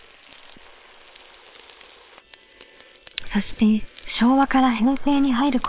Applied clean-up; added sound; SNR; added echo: neural separator model SepFormer WHAM!.